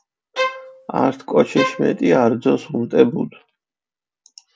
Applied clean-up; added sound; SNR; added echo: none; Bowed string instrument; 6 dB; none.